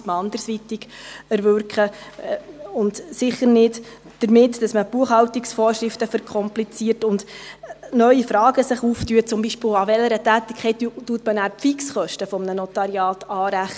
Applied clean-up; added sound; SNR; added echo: none; none; none; none.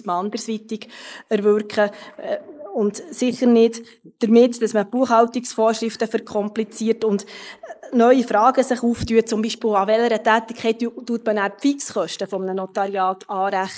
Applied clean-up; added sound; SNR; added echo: neural mask model Resemble Enhance denoiser.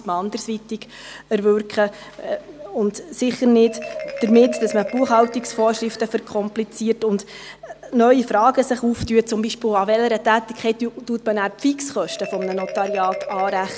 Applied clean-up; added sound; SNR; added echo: none; Marimba, xylophone; 15 dB; none.